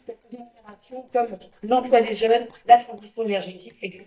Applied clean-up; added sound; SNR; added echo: neural mask model DeepFilterNet 3.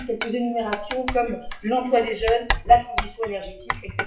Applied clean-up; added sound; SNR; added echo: classical method WPE with log-MMSE.